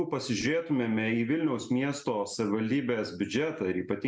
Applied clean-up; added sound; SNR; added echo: none; none; none; none.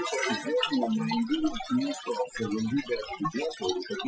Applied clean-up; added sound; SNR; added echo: classical method Wiener filter.